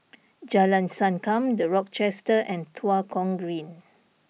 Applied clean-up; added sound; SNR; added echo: none; none; none; none.